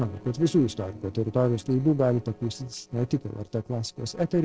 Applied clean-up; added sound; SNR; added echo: neural separator model SepFormer DNS4.